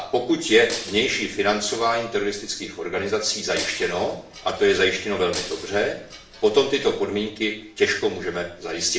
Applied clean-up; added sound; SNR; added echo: none; Shatter; 14 dB; reverberation time 0.5 s.